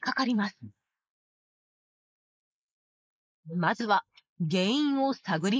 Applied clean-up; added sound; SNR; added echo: neural mask model Resemble Enhance denoiser.